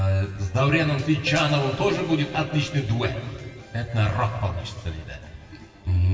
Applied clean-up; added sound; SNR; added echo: none; Keyboard (musical); 18 dB; reverberation time 2.6 s.